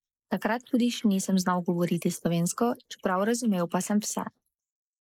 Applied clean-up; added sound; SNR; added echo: neural mask model Resemble Enhance denoiser.